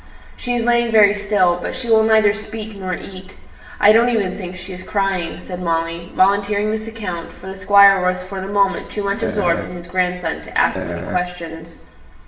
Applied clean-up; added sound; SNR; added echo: none; Burping, eructation; 7 dB; reverberation time 0.8 s.